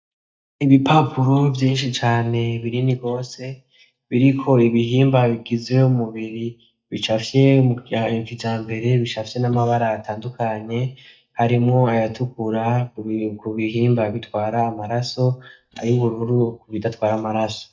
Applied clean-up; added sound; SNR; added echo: neural mask model DeepFilterNet 3.